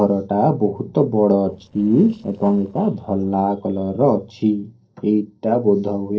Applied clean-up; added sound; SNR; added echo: neural separator model SepFormer DNS4.